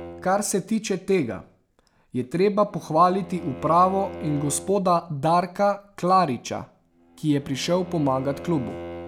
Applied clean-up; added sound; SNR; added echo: none; Bowed string instrument; 17 dB; none.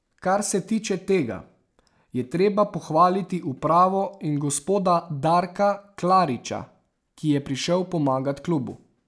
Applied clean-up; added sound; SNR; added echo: none; none; none; none.